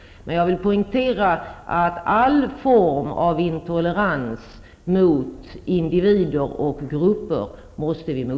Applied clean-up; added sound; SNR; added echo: none; none; none; none.